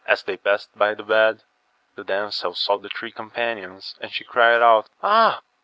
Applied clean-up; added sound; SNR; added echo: none; none; none; none.